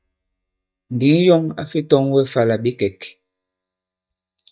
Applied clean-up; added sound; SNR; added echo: neural mask model DeepFilterNet 3.